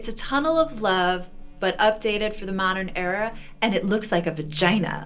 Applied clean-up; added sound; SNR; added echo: none; Buzz; 14 dB; reverberation time 0.2 s.